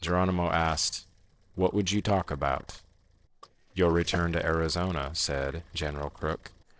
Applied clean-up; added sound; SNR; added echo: neural separator model SepFormer DNS4.